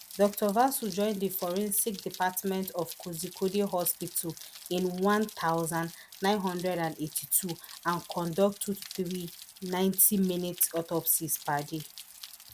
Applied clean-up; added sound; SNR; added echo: none; Rain; 17 dB; none.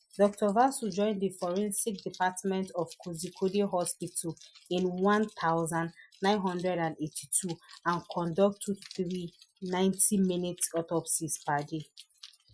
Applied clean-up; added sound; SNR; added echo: classical method Wiener filter.